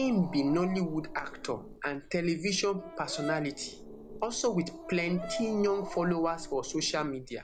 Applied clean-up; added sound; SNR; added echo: none; Brass instrument + Growling; 12 dB; none.